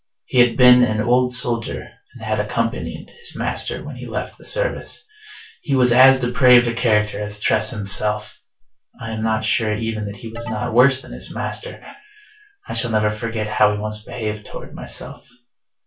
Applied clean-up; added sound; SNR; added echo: none; Alarm; 15 dB; reverberation time 0.2 s.